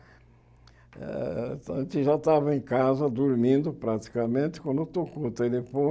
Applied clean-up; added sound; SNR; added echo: none; none; none; none.